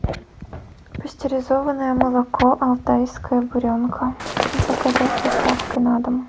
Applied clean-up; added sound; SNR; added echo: none; Run; 2 dB; none.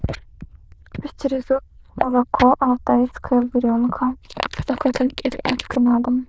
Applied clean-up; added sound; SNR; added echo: neural diffusion model UNIVERSE++.